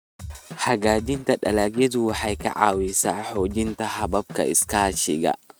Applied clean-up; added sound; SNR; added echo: neural mask model RNNoise.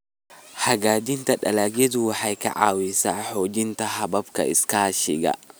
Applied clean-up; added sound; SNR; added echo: none; none; none; none.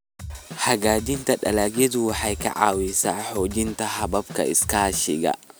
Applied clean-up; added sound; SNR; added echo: none; Drum kit; 13 dB; none.